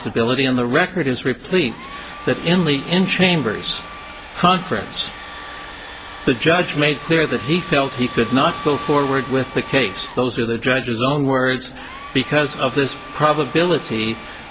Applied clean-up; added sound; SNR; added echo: none; Domestic sounds, home sounds; 14 dB; none.